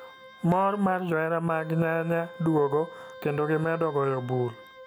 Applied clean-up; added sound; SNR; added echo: none; Wind instrument, woodwind instrument; 18 dB; none.